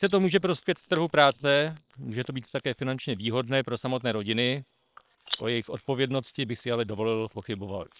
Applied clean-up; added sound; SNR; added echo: neural separator model SepFormer WHAM!.